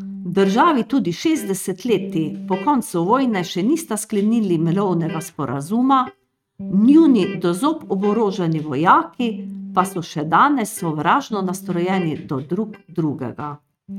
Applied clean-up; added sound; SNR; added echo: neural mask model RNNoise.